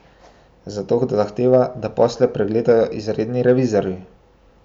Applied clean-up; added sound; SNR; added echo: none; none; none; none.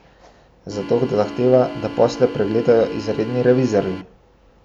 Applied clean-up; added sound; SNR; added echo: none; Organ; 12 dB; none.